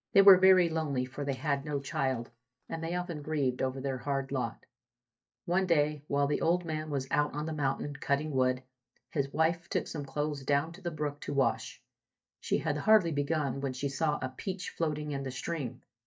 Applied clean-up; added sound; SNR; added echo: neural mask model DeepFilterNet 3.